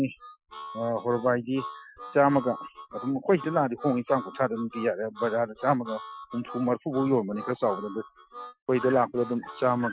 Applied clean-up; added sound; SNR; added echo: classical method Wiener filter.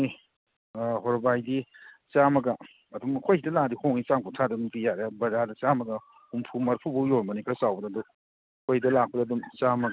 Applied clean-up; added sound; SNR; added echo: none; none; none; none.